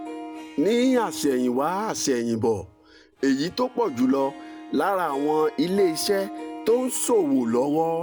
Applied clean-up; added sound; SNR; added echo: none; Harp; 15 dB; none.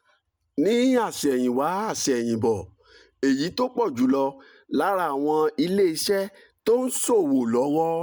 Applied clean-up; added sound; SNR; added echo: none; none; none; none.